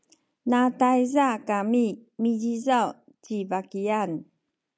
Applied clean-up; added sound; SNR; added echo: none; none; none; none.